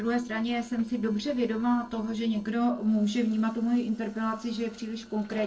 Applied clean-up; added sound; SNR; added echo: neural separator model SepFormer DNS4.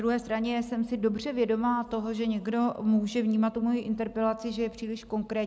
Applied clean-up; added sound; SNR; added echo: none; none; none; none.